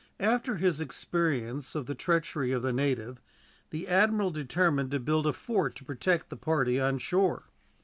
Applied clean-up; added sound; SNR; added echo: none; none; none; none.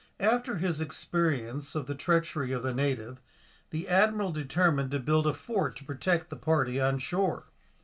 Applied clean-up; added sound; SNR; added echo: none; none; none; reverberation time 0.2 s.